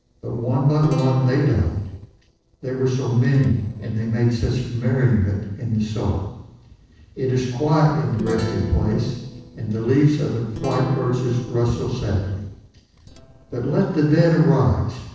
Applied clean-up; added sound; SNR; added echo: neural separator model SepFormer DNS4.